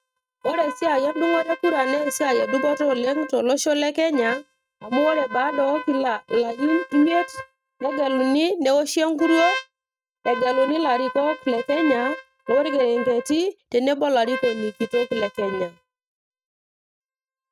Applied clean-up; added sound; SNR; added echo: neural mask model RNNoise.